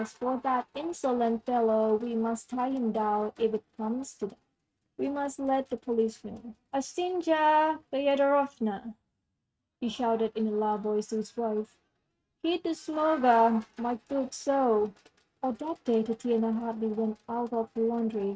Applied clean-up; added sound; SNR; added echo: neural mask model RNNoise.